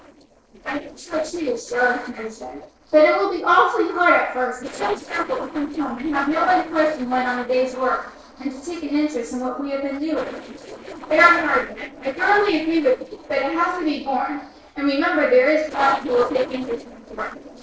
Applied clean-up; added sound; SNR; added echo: neural separator model SepFormer DNS4.